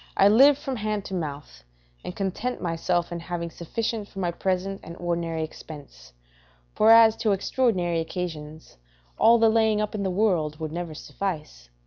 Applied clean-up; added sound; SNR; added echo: none; none; none; none.